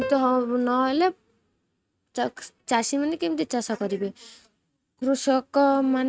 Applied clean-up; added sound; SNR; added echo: neural mask model RNNoise.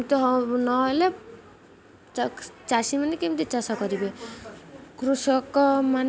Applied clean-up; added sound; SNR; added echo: none; none; none; none.